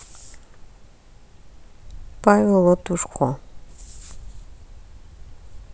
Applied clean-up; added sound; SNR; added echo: none; Wind / Bird; 18 dB; none.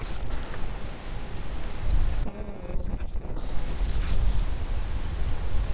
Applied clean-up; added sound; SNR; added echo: neural separator model SepFormer DNS4.